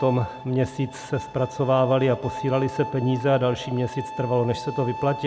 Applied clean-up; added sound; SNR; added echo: none; Bowed string instrument; 12 dB; none.